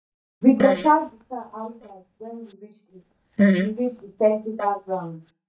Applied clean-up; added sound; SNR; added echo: neural mask model DeepFilterNet 3.